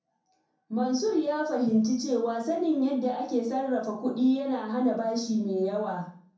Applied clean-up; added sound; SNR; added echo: none; none; none; reverberation time 0.6 s.